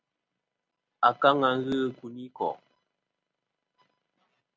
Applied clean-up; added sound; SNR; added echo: none; none; none; none.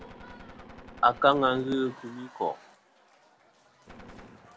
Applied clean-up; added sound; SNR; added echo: none; Gunshot, gunfire + Applause / Crowd; 19 dB; none.